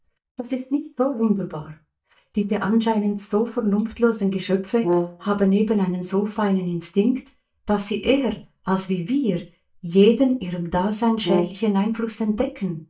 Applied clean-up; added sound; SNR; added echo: neural mask model DeepFilterNet 3.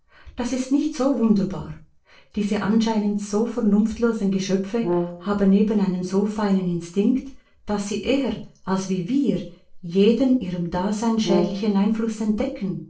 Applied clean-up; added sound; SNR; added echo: neural separator model SepFormer DNS4.